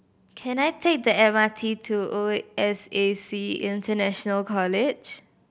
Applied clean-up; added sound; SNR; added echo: none; none; none; none.